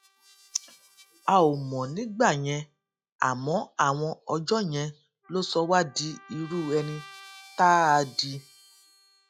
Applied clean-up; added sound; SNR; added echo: classical method log-MMSE.